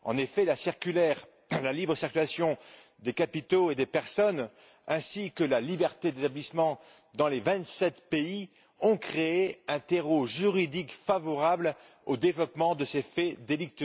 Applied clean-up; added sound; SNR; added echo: none; none; none; none.